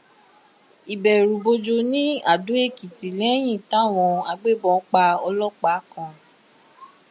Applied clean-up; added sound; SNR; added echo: none; none; none; none.